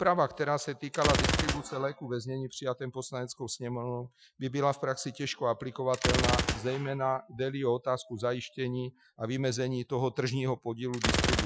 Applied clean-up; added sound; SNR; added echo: classical method Wiener filter.